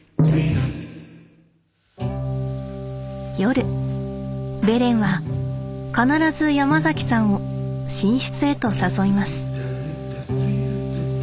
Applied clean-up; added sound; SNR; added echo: none; none; none; none.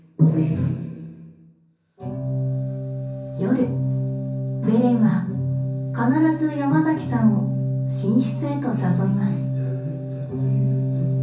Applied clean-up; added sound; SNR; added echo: none; none; none; reverberation time 0.6 s.